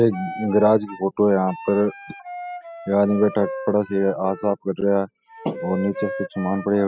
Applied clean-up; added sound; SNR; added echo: classical method spectral subtraction.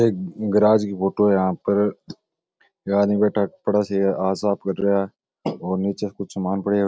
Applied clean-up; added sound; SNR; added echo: none; none; none; none.